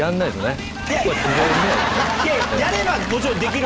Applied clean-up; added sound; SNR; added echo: none; Engine; 11 dB; none.